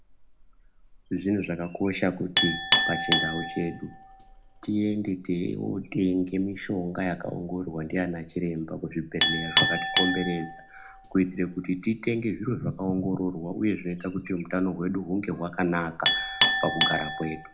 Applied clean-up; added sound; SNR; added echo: none; Chink, clink; -1 dB; reverberation time 0.2 s.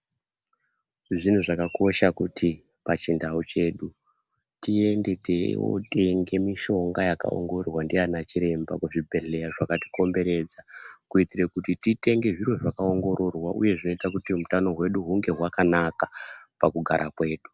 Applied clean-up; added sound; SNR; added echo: none; none; none; none.